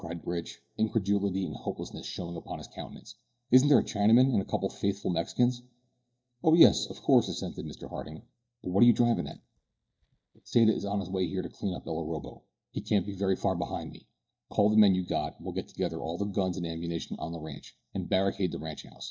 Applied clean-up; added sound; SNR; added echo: neural mask model DeepFilterNet 3.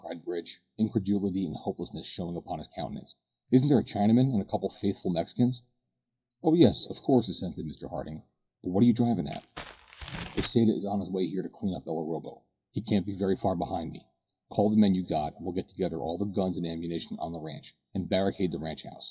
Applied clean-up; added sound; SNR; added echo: classical method WPE with log-MMSE.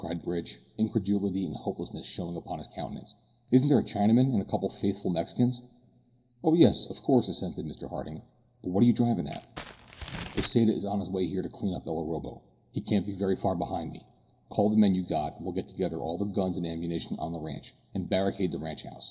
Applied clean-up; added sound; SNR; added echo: none; Crumpling, crinkling; 12 dB; reverberation time 0.8 s.